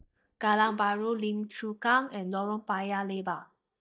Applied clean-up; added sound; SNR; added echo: neural mask model DeepFilterNet 3.